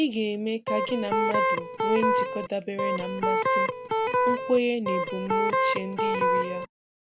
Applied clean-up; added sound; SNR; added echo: none; Electric guitar; -5 dB; none.